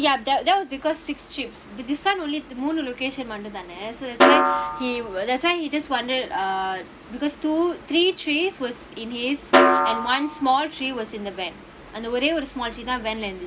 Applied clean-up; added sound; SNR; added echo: none; Snare drum; -3 dB; none.